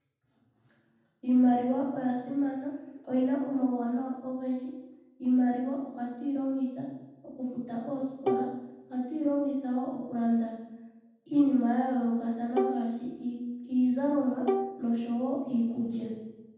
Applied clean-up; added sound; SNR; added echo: none; Bowed string instrument; 5 dB; reverberation time 1.2 s.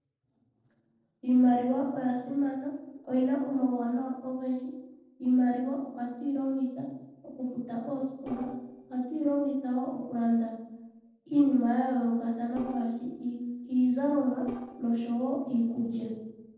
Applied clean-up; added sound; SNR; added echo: neural separator model SepFormer DNS4.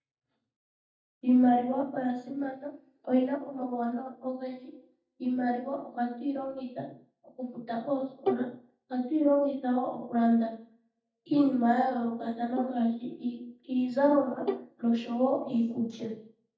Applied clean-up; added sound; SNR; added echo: neural mask model DeepFilterNet 3.